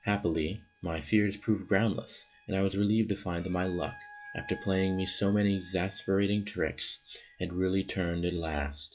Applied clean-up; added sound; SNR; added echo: classical method log-MMSE.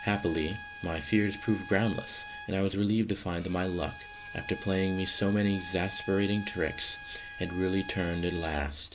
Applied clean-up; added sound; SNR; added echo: none; Bowed string instrument; 14 dB; none.